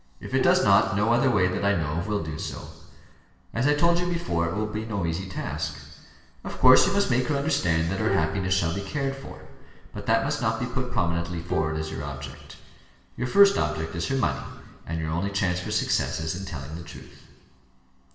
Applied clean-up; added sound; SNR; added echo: none; Bowed string instrument; 12 dB; reverberation time 1.4 s.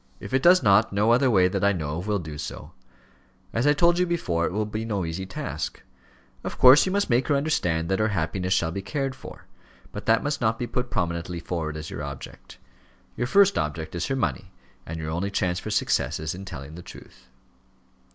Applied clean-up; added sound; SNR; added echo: none; none; none; none.